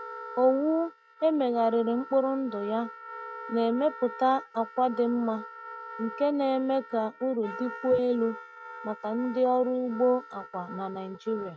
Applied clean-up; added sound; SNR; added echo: neural mask model RNNoise.